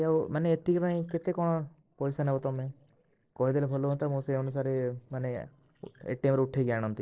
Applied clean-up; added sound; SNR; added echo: neural separator model SepFormer DNS4.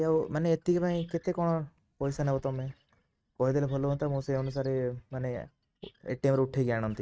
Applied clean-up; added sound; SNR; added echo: neural mask model RNNoise.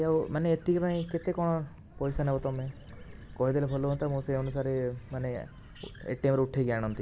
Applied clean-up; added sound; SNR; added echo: none; Bird; 16 dB; none.